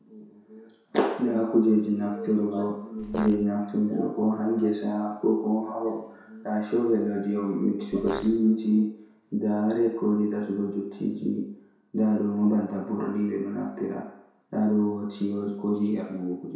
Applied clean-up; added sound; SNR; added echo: none; Fart; 9 dB; reverberation time 0.7 s.